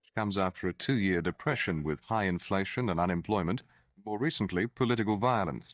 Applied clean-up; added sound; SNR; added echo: neural mask model DeepFilterNet 3.